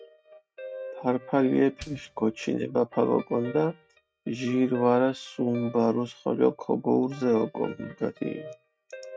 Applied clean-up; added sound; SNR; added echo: neural mask model RNNoise.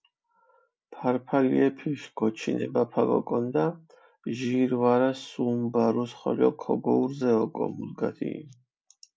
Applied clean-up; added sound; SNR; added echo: none; none; none; none.